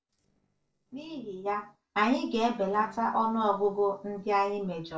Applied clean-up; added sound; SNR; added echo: neural separator model SepFormer DNS4.